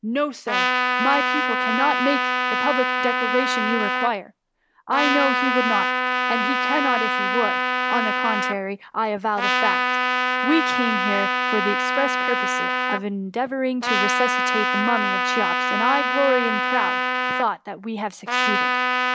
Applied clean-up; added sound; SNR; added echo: none; Trumpet; -3 dB; none.